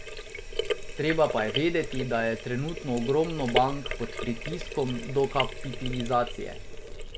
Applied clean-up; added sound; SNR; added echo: none; Sink (filling or washing); 5 dB; none.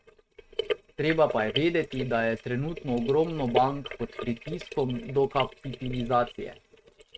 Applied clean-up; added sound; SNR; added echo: neural mask model RNNoise.